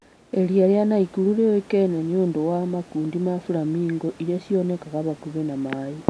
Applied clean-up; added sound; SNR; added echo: none; none; none; none.